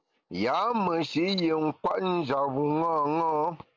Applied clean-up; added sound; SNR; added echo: none; none; none; none.